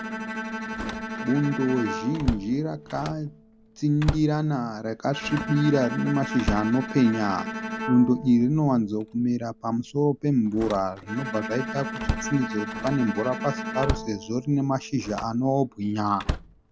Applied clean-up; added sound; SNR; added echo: none; Bowed string instrument + Slam; 8 dB; none.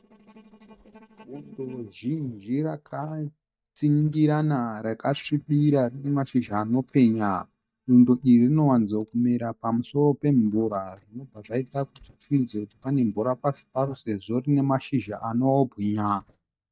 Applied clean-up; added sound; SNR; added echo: neural mask model DeepFilterNet 3.